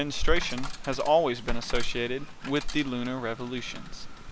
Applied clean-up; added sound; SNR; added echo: none; Coin (dropping) / Chatter; 17 dB; none.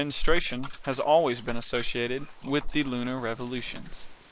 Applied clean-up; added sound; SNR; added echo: neural mask model Resemble Enhance denoiser.